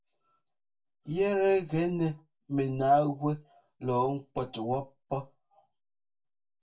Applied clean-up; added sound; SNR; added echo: none; none; none; reverberation time 0.1 s.